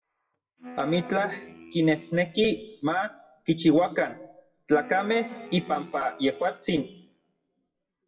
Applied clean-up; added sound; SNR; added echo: classical method WPE with log-MMSE.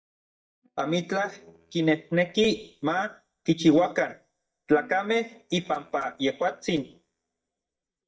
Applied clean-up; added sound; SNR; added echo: neural mask model DeepFilterNet 3.